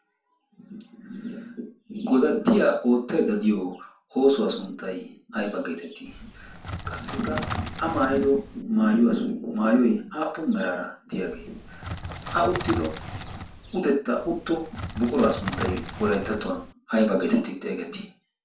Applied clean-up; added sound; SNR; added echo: none; Crackle; 9 dB; reverberation time 0.3 s.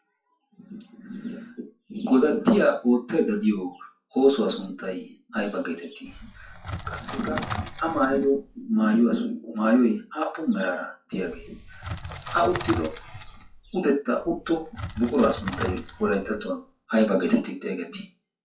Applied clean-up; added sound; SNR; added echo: classical method WPE with log-MMSE.